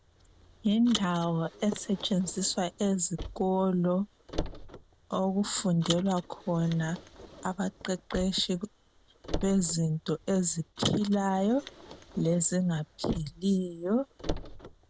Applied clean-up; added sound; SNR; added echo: none; Car; 12 dB; none.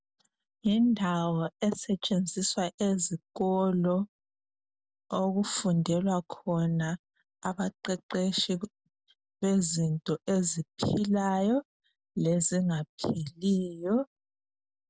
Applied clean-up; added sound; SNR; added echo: none; none; none; none.